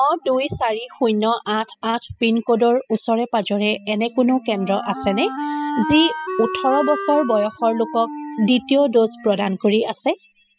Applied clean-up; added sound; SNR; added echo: classical method spectral subtraction.